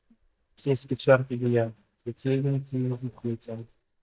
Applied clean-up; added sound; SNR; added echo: neural mask model DeepFilterNet 3.